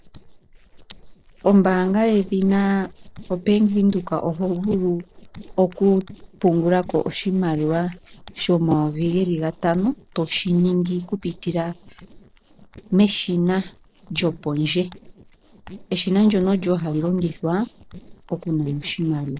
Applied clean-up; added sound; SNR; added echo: neural separator model SepFormer DNS4.